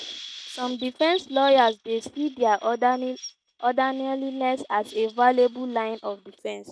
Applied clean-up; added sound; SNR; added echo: neural mask model RNNoise.